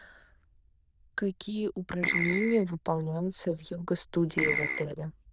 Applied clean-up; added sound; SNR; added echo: neural diffusion model UNIVERSE++.